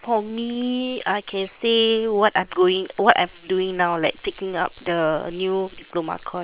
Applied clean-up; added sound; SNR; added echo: neural separator model SepFormer WHAM!.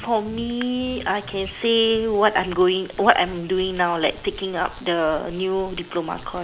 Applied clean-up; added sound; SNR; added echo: none; Mechanisms; 19 dB; none.